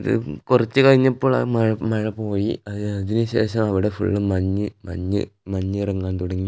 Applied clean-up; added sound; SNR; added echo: none; none; none; none.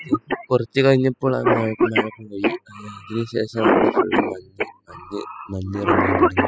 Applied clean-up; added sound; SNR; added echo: classical method spectral subtraction.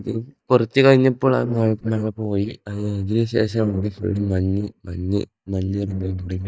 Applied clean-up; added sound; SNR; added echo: neural mask model DeepFilterNet 3.